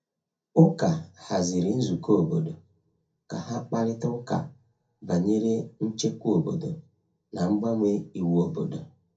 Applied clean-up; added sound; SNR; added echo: none; none; none; reverberation time 0.3 s.